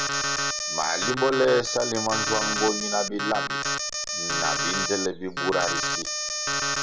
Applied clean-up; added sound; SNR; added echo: none; Alarm; -1 dB; none.